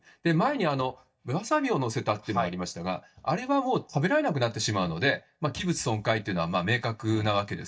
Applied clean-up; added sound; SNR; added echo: neural mask model DeepFilterNet 3.